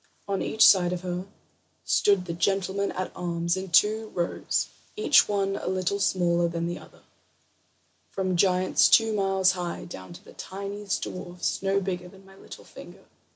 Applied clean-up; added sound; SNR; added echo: none; none; none; none.